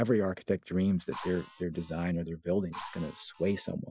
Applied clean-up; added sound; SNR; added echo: classical method Wiener filter.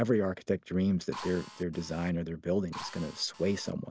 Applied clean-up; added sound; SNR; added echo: none; Drill; 15 dB; none.